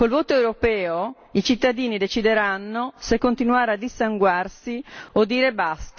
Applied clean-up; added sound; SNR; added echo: none; none; none; none.